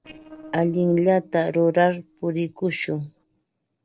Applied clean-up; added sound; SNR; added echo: neural separator model SepFormer DNS4.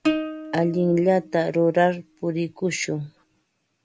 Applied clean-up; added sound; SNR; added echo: none; Plucked string instrument; 9 dB; none.